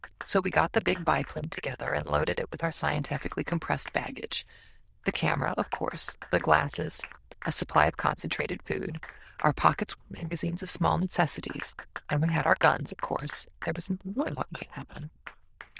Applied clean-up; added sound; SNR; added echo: neural diffusion model UNIVERSE++.